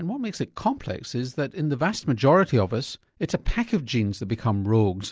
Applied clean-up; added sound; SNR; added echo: none; none; none; none.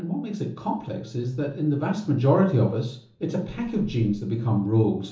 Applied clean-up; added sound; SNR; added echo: none; none; none; reverberation time 1.2 s.